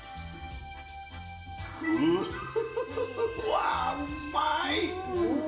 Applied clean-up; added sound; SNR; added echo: none; none; none; reverberation time 0.7 s.